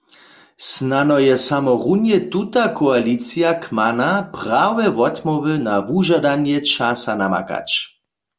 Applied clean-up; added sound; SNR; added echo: none; none; none; none.